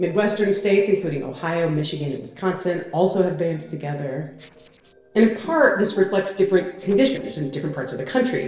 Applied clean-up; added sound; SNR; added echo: neural separator model SepFormer DNS4.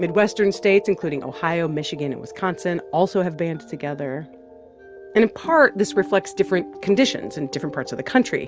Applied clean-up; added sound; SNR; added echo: none; none; none; none.